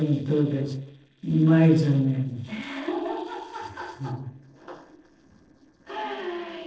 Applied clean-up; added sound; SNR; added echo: neural separator model SepFormer DNS4.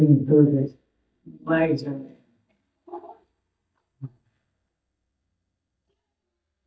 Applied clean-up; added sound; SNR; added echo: neural mask model DeepFilterNet 3.